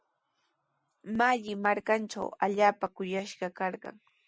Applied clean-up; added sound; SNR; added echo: none; none; none; none.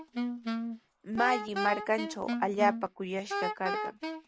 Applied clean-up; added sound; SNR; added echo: none; Wind instrument, woodwind instrument; 3 dB; none.